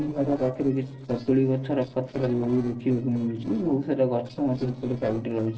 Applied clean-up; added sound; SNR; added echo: neural separator model SepFormer DNS4.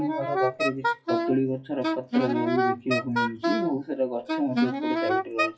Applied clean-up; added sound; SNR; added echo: classical method WPE with log-MMSE.